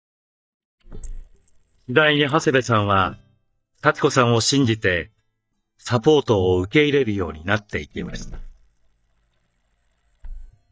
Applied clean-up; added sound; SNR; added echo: neural mask model DeepFilterNet 3.